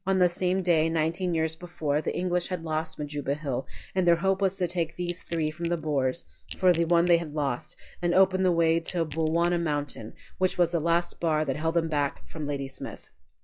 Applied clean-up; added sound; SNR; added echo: classical method log-MMSE.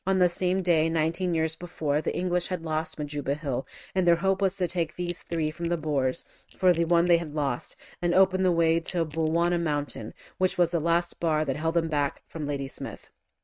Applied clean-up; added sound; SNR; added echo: neural mask model RNNoise.